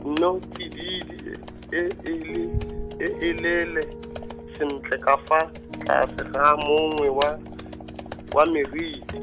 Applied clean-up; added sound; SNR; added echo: none; Piano + Computer keyboard; 10 dB; none.